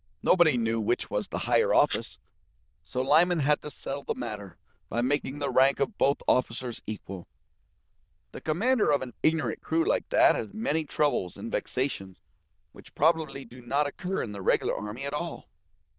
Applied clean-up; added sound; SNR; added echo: neural diffusion model UNIVERSE++.